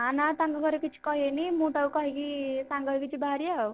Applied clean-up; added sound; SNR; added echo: neural separator model SepFormer DNS4.